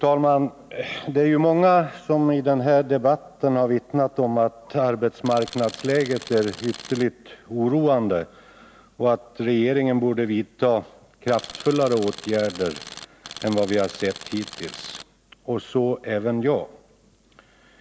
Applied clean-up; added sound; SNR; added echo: none; Tools; 15 dB; none.